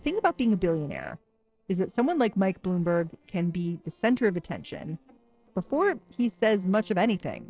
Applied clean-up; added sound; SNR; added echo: neural separator model SepFormer DNS4.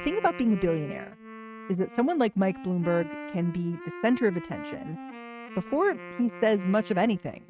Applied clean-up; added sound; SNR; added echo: neural mask model RNNoise.